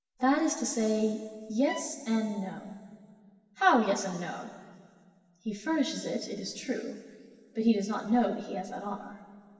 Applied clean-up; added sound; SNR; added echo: none; Bowed string instrument; 15 dB; reverberation time 2.0 s.